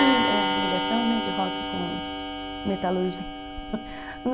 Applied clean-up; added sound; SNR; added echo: none; Clock; 0 dB; none.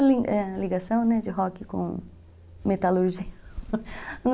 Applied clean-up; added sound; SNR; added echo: none; none; none; none.